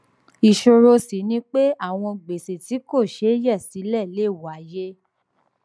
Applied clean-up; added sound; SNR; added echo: none; none; none; none.